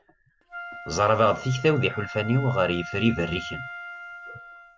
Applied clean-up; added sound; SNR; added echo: none; Wind instrument, woodwind instrument; 13 dB; none.